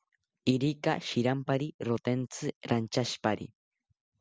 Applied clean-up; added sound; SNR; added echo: none; none; none; none.